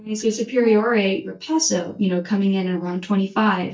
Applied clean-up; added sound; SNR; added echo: neural mask model DeepFilterNet 3.